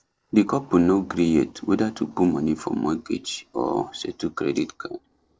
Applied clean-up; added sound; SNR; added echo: neural separator model SepFormer DNS4.